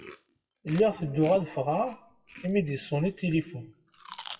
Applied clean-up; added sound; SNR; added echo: classical method WPE with log-MMSE.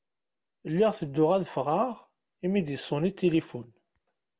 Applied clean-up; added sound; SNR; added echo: none; none; none; none.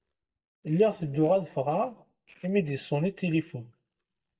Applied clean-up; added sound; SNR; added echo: neural mask model DeepFilterNet 3.